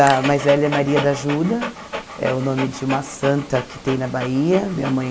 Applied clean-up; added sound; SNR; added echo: none; Dog; 10 dB; none.